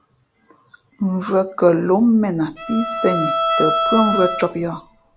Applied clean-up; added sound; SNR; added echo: none; Bowed string instrument; 3 dB; none.